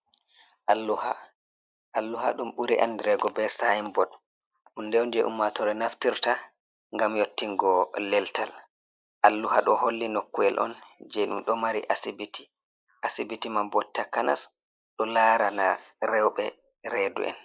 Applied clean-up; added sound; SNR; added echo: neural mask model Resemble Enhance denoiser.